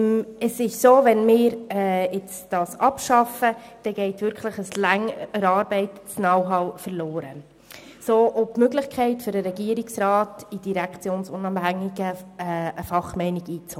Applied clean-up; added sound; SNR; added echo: none; none; none; none.